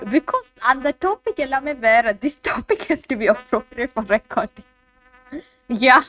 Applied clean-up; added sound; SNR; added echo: neural mask model RNNoise.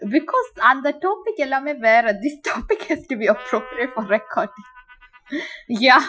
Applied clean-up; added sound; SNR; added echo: classical method Wiener filter.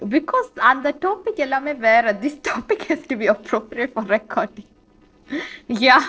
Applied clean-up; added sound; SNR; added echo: neural separator model SepFormer DNS4.